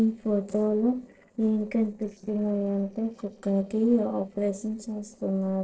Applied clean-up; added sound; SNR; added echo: neural separator model SepFormer DNS4.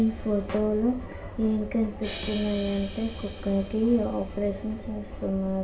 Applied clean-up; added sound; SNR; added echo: none; Crash cymbal; 17 dB; reverberation time 0.4 s.